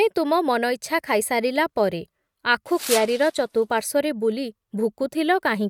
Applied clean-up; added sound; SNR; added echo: neural mask model RNNoise.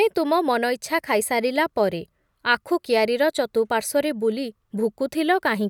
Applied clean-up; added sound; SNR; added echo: none; none; none; none.